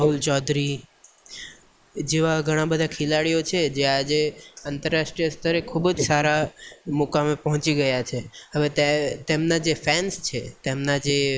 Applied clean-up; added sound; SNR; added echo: neural mask model Resemble Enhance denoiser.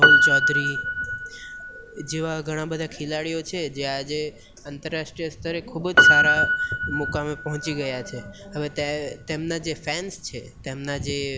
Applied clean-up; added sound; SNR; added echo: none; Piano; -5 dB; none.